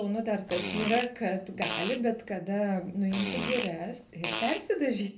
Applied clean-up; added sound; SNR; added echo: none; Fart; 7 dB; reverberation time 0.3 s.